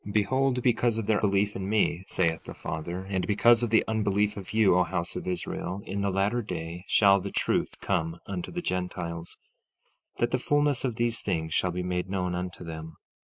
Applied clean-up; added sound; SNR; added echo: neural mask model RNNoise.